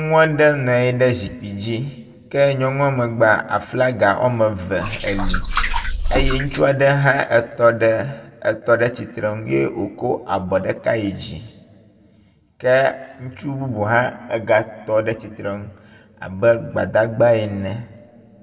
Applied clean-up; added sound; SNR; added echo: none; Liquid; 1 dB; reverberation time 1.4 s.